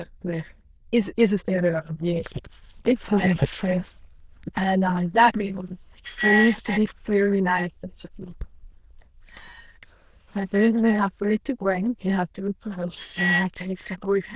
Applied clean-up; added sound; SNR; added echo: neural diffusion model UNIVERSE++.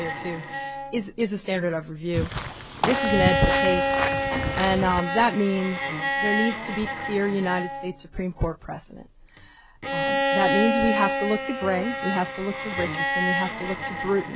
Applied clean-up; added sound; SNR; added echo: none; Walk, footsteps / Bird vocalization, bird call, bird song + Bowed string instrument; 1 dB; none.